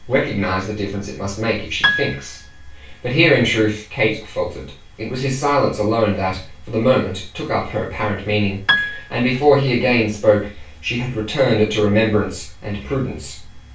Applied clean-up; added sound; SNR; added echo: none; Piano; 5 dB; reverberation time 0.3 s.